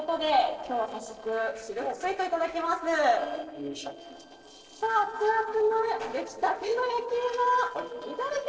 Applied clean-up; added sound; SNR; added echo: neural separator model SepFormer DNS4.